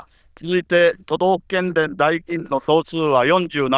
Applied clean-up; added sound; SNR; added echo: neural diffusion model UNIVERSE++.